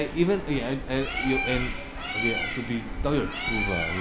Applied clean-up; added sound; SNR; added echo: none; Bird; 2 dB; none.